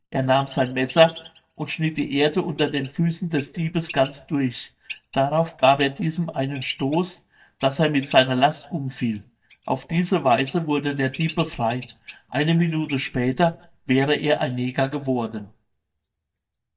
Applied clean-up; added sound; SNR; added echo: neural mask model DeepFilterNet 3.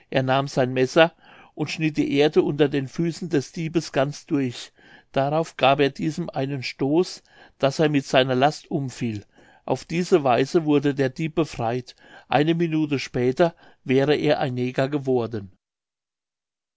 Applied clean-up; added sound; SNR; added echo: none; none; none; none.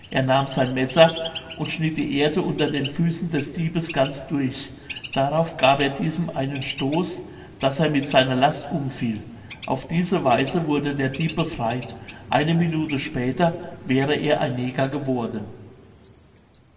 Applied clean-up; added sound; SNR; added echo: none; Bird; 17 dB; reverberation time 1.8 s.